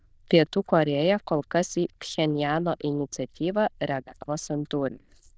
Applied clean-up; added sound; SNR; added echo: neural diffusion model UNIVERSE++.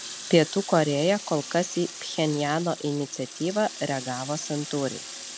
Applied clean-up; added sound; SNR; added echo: none; Water tap, faucet; 12 dB; none.